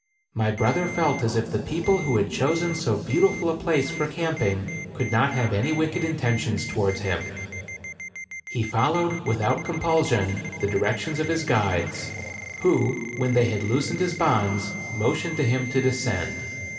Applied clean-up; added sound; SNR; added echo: none; Ringtone; 12 dB; reverberation time 2.5 s.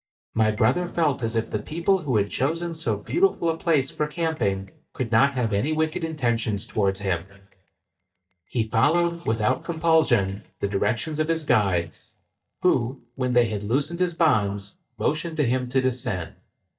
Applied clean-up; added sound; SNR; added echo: neural mask model DeepFilterNet 3.